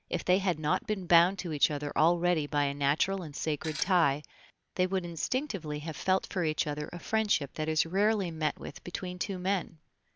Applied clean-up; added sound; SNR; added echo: none; Tools; 12 dB; none.